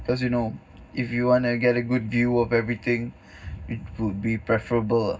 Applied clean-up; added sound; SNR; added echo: none; none; none; reverberation time 0.4 s.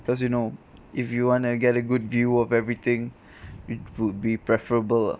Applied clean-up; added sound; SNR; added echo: none; none; none; none.